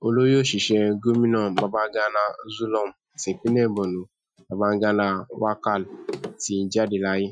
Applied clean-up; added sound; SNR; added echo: classical method Wiener filter.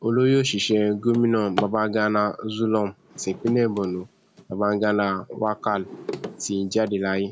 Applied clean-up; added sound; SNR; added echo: none; Drawer open or close; 15 dB; none.